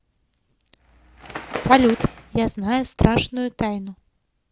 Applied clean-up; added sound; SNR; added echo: none; Bird; 11 dB; none.